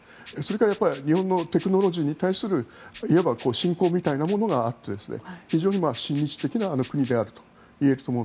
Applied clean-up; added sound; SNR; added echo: none; Rattle (instrument); 14 dB; none.